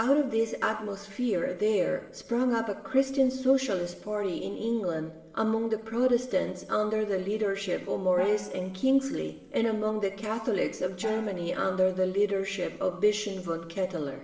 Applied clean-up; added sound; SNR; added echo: neural separator model SepFormer DNS4.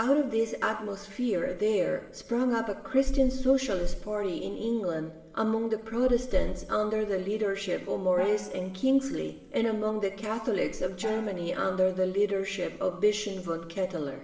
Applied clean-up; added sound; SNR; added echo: none; Gong; 19 dB; reverberation time 1.1 s.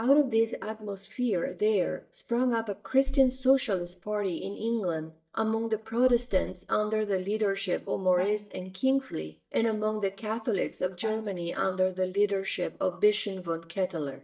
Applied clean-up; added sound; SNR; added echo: neural mask model DeepFilterNet 3.